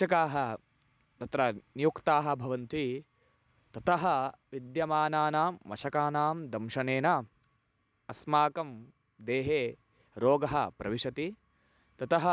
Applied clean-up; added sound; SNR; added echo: none; none; none; none.